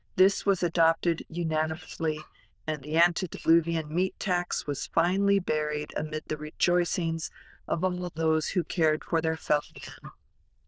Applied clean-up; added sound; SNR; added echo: neural diffusion model UNIVERSE++.